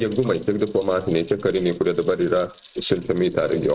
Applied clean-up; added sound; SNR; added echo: neural mask model RNNoise.